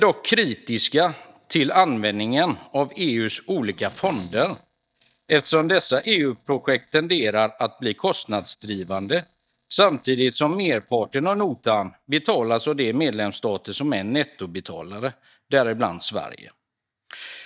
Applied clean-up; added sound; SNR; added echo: neural mask model DeepFilterNet 3.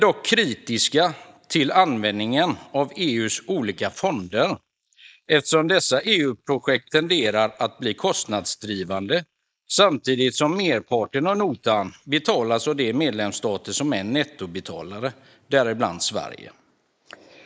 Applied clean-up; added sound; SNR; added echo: neural mask model Resemble Enhance denoiser.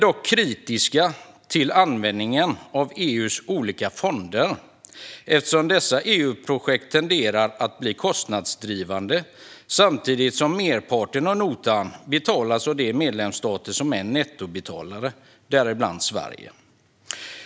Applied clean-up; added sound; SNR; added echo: none; none; none; none.